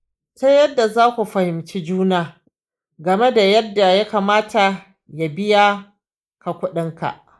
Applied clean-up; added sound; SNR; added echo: neural mask model Resemble Enhance denoiser.